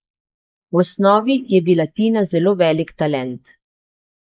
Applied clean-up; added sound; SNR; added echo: neural mask model Resemble Enhance denoiser.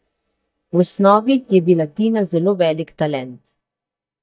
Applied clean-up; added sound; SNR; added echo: neural mask model DeepFilterNet 3.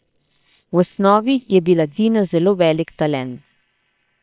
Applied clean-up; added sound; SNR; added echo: neural separator model SepFormer WHAM!.